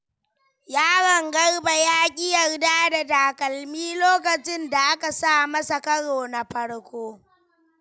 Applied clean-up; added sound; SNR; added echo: none; none; none; none.